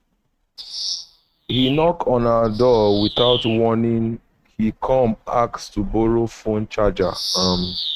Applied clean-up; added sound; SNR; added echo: neural mask model RNNoise.